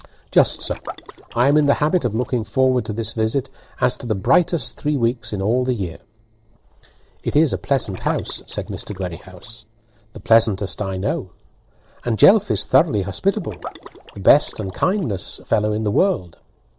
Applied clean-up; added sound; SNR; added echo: neural separator model SepFormer DNS4.